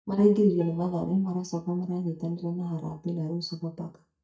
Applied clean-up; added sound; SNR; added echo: neural mask model DeepFilterNet 3.